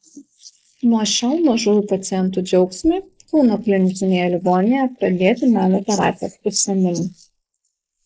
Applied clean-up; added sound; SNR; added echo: neural mask model Resemble Enhance denoiser.